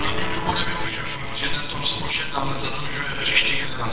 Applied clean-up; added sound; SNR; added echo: neural separator model SepFormer WHAMR!.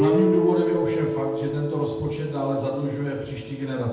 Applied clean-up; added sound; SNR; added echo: none; Guitar; -1 dB; reverberation time 0.8 s.